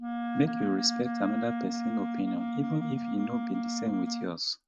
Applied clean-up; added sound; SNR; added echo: neural mask model RNNoise.